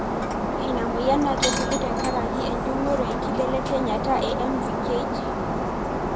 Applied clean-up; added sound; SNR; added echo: none; Shatter; -2 dB; reverberation time 0.8 s.